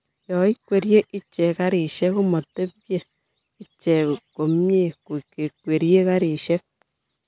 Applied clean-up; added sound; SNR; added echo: none; none; none; none.